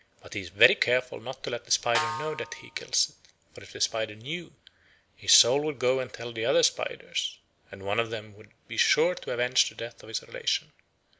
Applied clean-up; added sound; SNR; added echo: none; Snare drum; 7 dB; none.